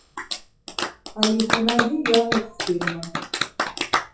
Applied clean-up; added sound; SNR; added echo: classical method WPE with log-MMSE.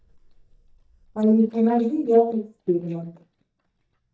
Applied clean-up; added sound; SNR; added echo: neural mask model DeepFilterNet 3.